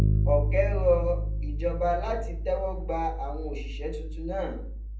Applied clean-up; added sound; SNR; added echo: none; Bass guitar; -1 dB; reverberation time 0.6 s.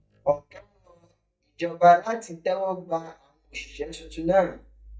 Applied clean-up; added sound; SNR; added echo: neural mask model DeepFilterNet 3.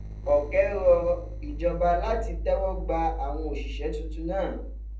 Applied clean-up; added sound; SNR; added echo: neural separator model SepFormer DNS4.